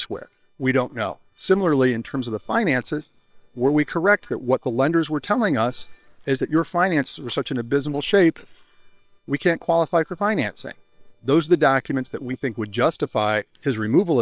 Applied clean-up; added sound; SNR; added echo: neural separator model SepFormer WHAM!.